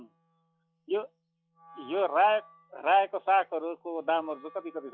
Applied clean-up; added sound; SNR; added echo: classical method log-MMSE.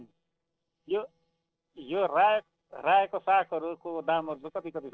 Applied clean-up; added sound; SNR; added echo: neural separator model SepFormer DNS4.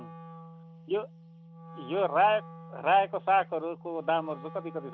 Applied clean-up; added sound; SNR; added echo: none; Wind instrument, woodwind instrument; 17 dB; none.